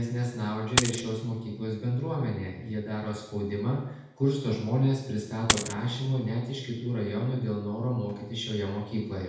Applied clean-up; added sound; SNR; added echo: none; Coin (dropping); -2 dB; reverberation time 0.8 s.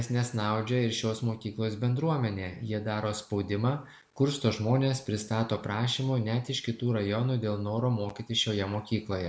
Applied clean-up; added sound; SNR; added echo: none; none; none; none.